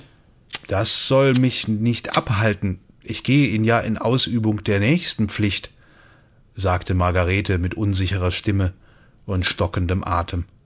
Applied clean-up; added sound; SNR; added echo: none; Fire; 14 dB; none.